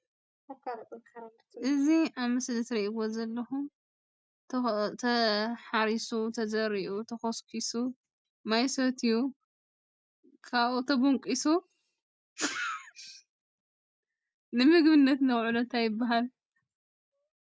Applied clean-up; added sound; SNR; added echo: none; none; none; none.